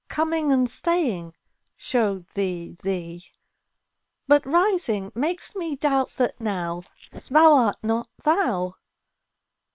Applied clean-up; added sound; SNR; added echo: neural separator model SepFormer WHAM!.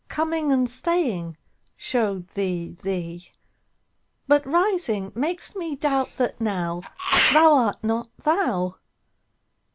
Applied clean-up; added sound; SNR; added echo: none; Sneeze; 3 dB; none.